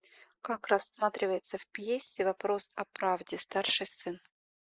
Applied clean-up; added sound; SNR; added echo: neural mask model Resemble Enhance denoiser.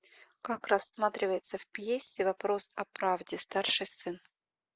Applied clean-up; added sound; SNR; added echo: none; none; none; none.